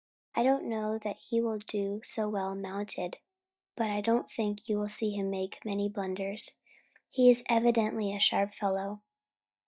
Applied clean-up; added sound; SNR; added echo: neural mask model DeepFilterNet 3.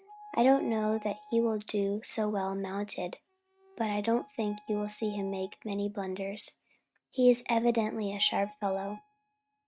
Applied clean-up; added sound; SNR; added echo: neural mask model RNNoise.